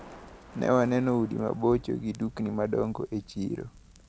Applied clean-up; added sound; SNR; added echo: none; Crackle; 20 dB; none.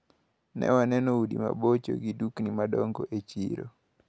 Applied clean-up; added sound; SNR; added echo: none; none; none; none.